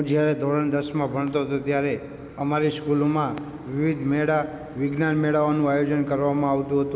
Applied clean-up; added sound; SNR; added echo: none; none; none; none.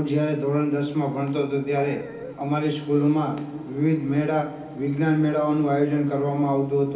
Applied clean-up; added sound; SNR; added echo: none; Dog; 16 dB; reverberation time 0.4 s.